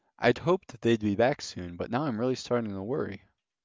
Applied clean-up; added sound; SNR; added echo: none; none; none; none.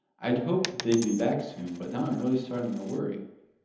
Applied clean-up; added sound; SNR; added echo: none; Coin (dropping); 14 dB; reverberation time 0.8 s.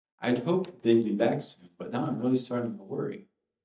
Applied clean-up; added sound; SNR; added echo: neural mask model DeepFilterNet 3.